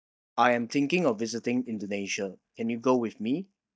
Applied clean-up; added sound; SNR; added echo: neural mask model DeepFilterNet 3.